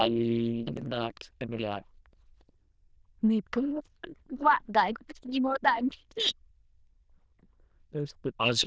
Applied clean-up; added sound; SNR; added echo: neural diffusion model UNIVERSE++.